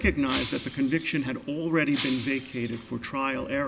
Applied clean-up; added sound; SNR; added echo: none; Shatter; 6 dB; none.